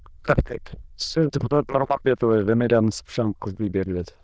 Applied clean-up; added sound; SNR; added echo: neural diffusion model UNIVERSE++.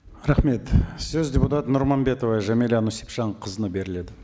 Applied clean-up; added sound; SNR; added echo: none; none; none; none.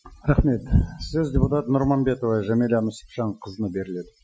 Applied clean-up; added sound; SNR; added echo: classical method Wiener filter.